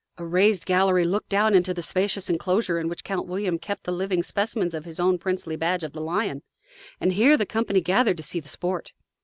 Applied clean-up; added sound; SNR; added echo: none; none; none; none.